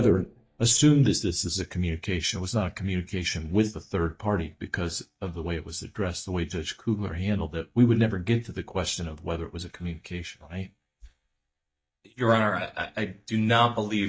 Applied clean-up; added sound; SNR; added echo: neural mask model DeepFilterNet 3.